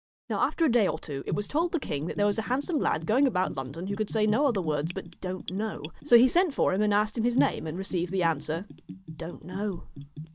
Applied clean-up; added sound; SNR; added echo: neural mask model DeepFilterNet 3.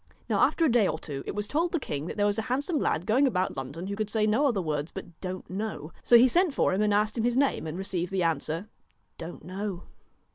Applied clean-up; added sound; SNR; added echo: none; none; none; none.